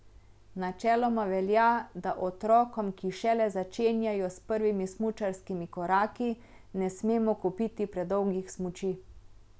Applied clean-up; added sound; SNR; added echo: none; none; none; none.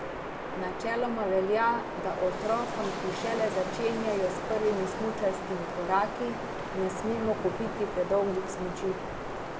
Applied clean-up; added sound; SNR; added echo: none; Wind; 5 dB; reverberation time 1.3 s.